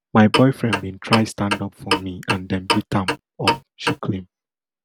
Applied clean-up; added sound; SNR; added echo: none; Clock; 3 dB; none.